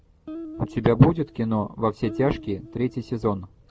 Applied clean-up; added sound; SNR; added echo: none; Guitar; 16 dB; none.